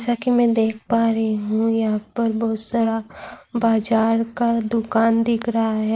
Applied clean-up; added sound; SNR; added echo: neural mask model Resemble Enhance denoiser.